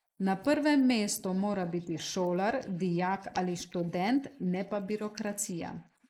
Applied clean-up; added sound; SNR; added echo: neural mask model Resemble Enhance denoiser.